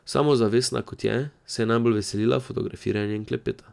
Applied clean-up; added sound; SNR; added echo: none; none; none; none.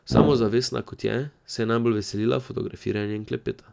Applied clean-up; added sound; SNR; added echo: none; Brass instrument; -2 dB; none.